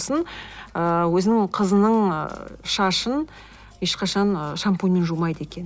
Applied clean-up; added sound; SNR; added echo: none; none; none; none.